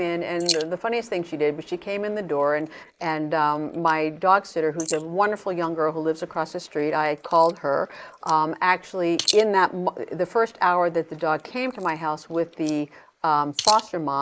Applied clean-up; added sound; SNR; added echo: neural mask model Resemble Enhance denoiser.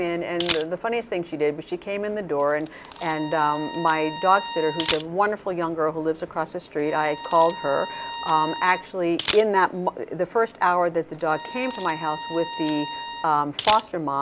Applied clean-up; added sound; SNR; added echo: none; Camera + Bowed string instrument; 9 dB; none.